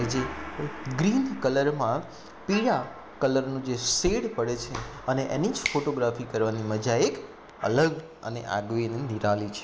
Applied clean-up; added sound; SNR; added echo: none; Gong; 19 dB; none.